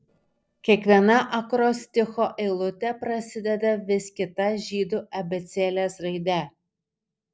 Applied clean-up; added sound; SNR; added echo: neural separator model SepFormer DNS4.